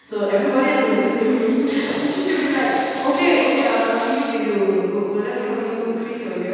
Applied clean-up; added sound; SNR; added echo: none; Tools; 17 dB; reverberation time 2.1 s.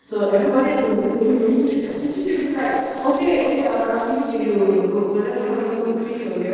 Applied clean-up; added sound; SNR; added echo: neural separator model SepFormer DNS4.